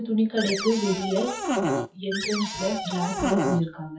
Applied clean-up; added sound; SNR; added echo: classical method WPE with log-MMSE.